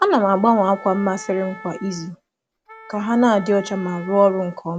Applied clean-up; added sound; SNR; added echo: none; Wind instrument, woodwind instrument; 19 dB; none.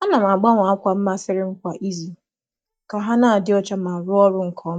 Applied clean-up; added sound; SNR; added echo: neural mask model DeepFilterNet 3.